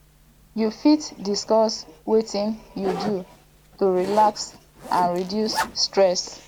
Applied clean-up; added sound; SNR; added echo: none; Zipper (clothing); 13 dB; none.